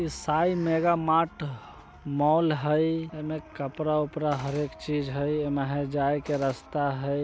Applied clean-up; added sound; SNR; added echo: none; Gunshot, gunfire; 19 dB; none.